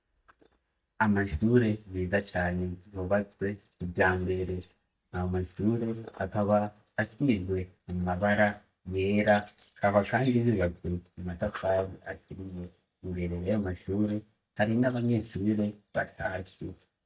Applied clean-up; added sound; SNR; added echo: neural mask model DeepFilterNet 3.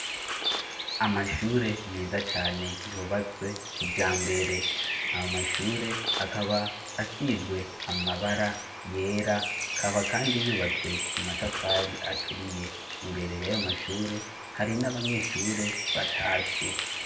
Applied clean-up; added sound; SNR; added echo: none; Bird; 2 dB; reverberation time 0.5 s.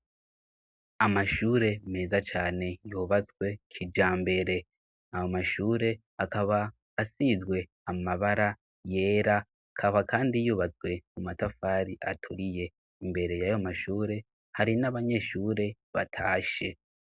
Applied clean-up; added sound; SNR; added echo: none; none; none; none.